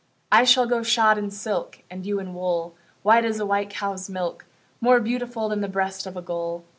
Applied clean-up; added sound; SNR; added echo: none; none; none; none.